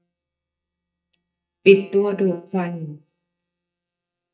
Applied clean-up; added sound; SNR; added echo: neural mask model DeepFilterNet 3.